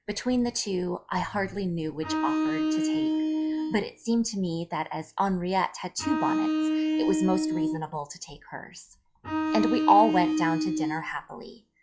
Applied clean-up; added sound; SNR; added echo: classical method log-MMSE.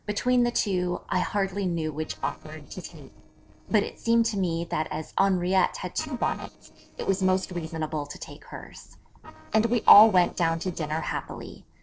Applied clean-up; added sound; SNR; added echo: neural separator model SepFormer DNS4.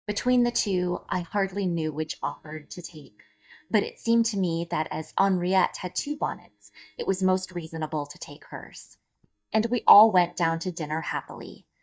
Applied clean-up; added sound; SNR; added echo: neural mask model DeepFilterNet 3.